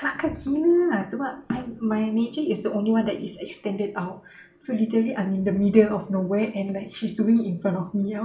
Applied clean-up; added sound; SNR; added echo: none; none; none; reverberation time 0.5 s.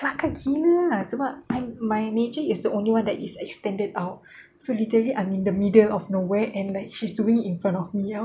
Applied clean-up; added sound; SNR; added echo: none; none; none; none.